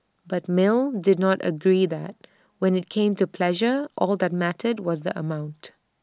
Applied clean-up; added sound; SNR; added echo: none; none; none; none.